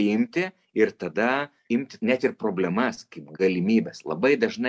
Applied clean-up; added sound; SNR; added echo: none; none; none; none.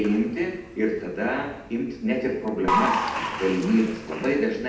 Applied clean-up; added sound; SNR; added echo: none; Applause / Crowd; 6 dB; reverberation time 0.8 s.